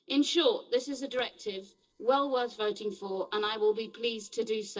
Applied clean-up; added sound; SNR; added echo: neural separator model SepFormer DNS4.